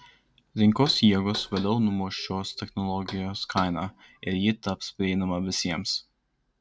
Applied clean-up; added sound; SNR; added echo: none; Knock; 18 dB; none.